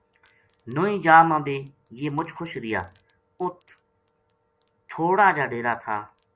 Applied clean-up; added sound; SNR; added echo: none; none; none; none.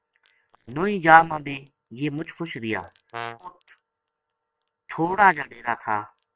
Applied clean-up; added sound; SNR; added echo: neural separator model SepFormer WHAM!.